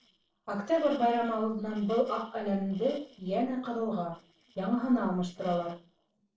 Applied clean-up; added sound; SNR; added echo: neural separator model SepFormer DNS4.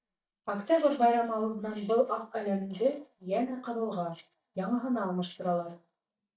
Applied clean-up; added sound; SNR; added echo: neural mask model DeepFilterNet 3.